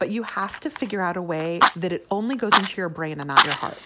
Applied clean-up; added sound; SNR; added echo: none; Fire; -2 dB; none.